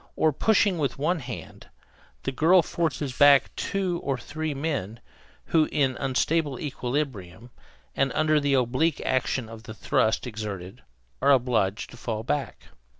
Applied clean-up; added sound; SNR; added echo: neural separator model SepFormer DNS4.